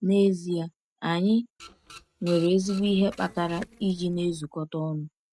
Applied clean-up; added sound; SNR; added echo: neural mask model RNNoise.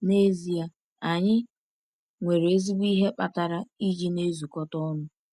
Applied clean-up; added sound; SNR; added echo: none; none; none; none.